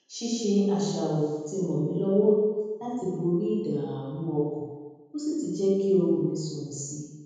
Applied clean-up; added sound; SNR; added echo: none; none; none; reverberation time 1.2 s.